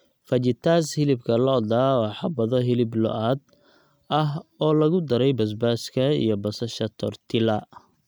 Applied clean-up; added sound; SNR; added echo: none; none; none; none.